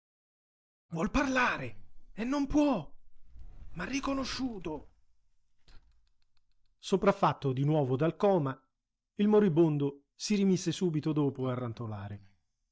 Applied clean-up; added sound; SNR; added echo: neural mask model DeepFilterNet 3.